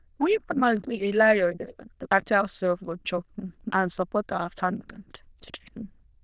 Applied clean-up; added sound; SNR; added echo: neural diffusion model UNIVERSE++.